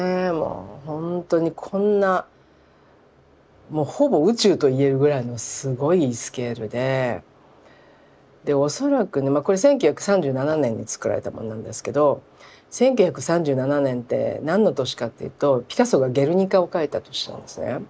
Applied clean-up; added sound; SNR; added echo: none; none; none; none.